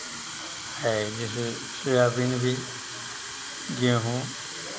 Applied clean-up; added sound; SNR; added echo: none; Fill (with liquid) / Water tap, faucet; 8 dB; none.